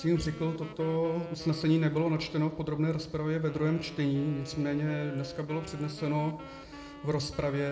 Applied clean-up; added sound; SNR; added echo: none; Wind instrument, woodwind instrument; 16 dB; reverberation time 1.4 s.